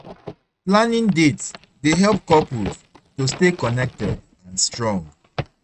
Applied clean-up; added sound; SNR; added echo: neural mask model RNNoise.